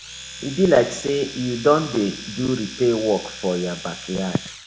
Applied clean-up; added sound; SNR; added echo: none; Domestic sounds, home sounds; 14 dB; none.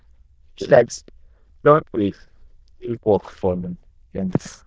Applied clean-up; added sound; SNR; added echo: neural diffusion model UNIVERSE++.